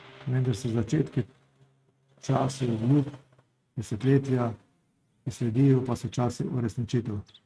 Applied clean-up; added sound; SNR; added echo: neural mask model RNNoise.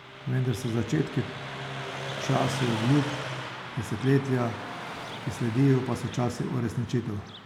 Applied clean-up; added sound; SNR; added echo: none; Car passing by; 8 dB; none.